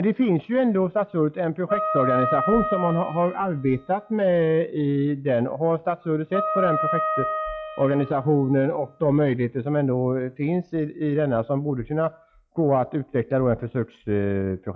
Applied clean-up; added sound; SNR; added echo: classical method log-MMSE.